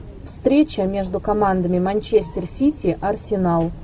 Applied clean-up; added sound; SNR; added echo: none; none; none; none.